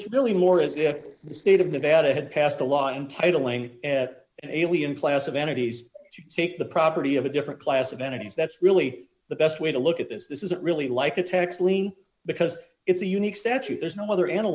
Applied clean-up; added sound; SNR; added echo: neural separator model SepFormer DNS4.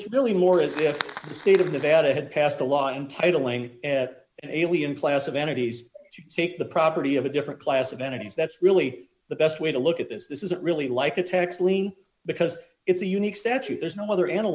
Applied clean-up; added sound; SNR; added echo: none; Fire; 11 dB; none.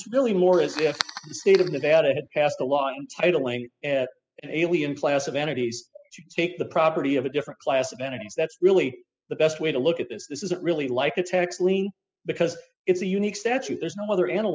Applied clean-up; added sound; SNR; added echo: classical method spectral subtraction.